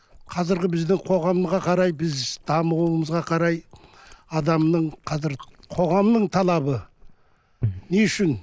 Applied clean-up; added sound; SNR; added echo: neural mask model Resemble Enhance denoiser.